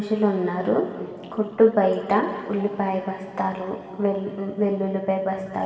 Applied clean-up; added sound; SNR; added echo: none; none; none; reverberation time 2.4 s.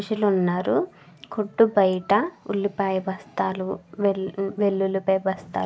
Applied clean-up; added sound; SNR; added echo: none; none; none; none.